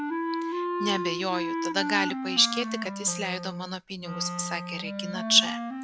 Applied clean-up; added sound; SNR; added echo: none; Wind instrument, woodwind instrument; 2 dB; none.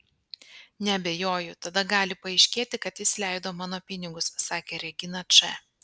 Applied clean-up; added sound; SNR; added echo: none; none; none; none.